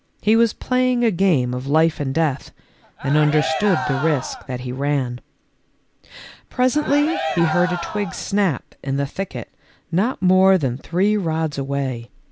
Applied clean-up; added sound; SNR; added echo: none; Cheering; 7 dB; none.